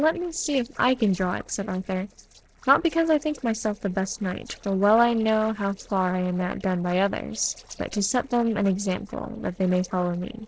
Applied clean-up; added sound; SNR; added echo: neural separator model SepFormer DNS4.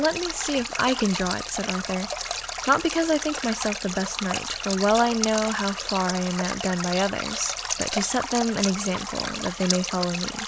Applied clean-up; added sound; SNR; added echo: none; Stream; 5 dB; none.